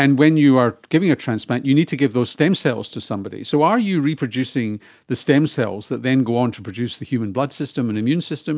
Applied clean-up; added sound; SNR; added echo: none; none; none; none.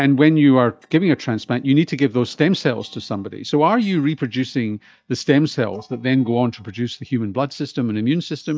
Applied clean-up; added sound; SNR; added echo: neural mask model DeepFilterNet 3.